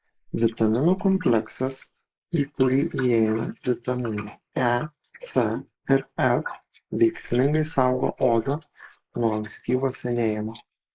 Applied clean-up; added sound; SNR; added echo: neural mask model Resemble Enhance denoiser.